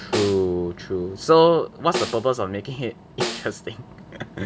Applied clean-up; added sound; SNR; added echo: none; Snare drum; 10 dB; none.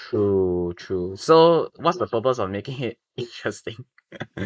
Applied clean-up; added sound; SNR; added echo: neural mask model Resemble Enhance denoiser.